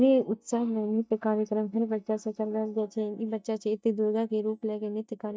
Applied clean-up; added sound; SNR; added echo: neural mask model DeepFilterNet 3.